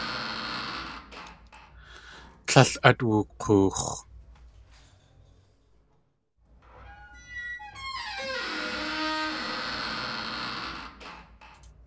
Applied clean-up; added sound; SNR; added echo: none; Squeak; 6 dB; none.